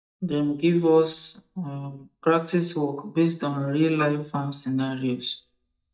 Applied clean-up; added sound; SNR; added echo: neural mask model DeepFilterNet 3.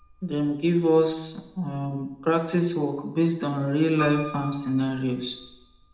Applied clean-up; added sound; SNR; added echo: none; Piano; 18 dB; reverberation time 0.8 s.